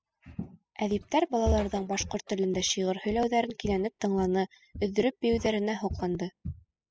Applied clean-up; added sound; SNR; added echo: classical method spectral subtraction.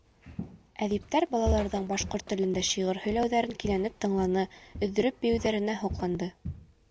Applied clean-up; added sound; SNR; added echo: none; Walk, footsteps; 11 dB; none.